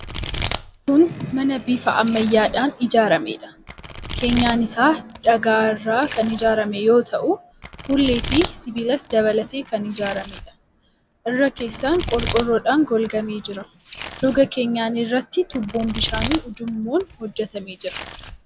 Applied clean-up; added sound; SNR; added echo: none; Domestic sounds, home sounds; 12 dB; none.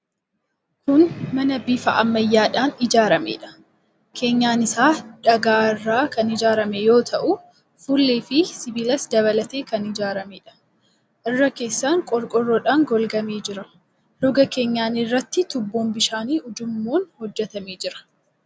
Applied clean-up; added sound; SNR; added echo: none; none; none; none.